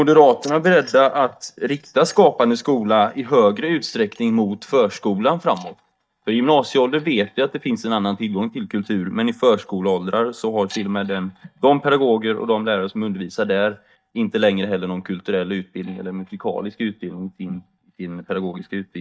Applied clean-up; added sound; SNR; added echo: neural mask model DeepFilterNet 3.